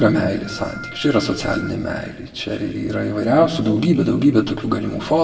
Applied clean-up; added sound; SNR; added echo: none; Organ; 15 dB; reverberation time 1.0 s.